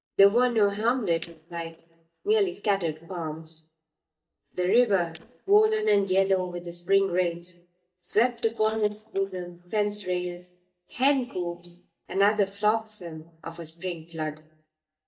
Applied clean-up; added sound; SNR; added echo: neural mask model DeepFilterNet 3.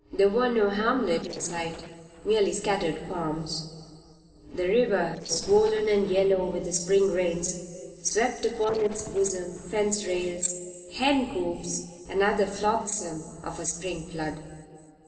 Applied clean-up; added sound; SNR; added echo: neural separator model SepFormer DNS4.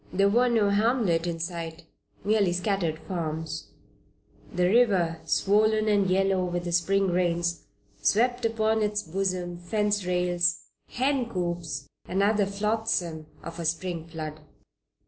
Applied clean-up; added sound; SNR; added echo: none; none; none; none.